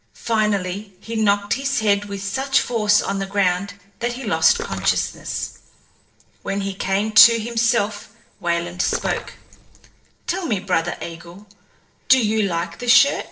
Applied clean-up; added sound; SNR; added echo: neural separator model SepFormer DNS4.